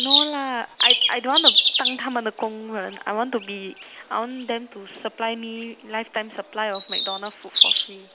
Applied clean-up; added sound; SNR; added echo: none; Bird vocalization, bird call, bird song; -4 dB; none.